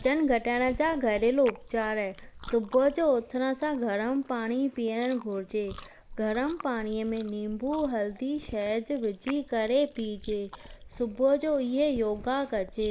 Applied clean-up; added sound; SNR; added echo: neural mask model Resemble Enhance denoiser.